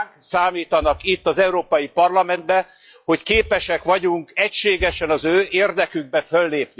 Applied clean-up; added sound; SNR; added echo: classical method log-MMSE.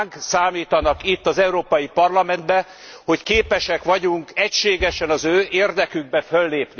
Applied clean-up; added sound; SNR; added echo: none; Boom; 19 dB; none.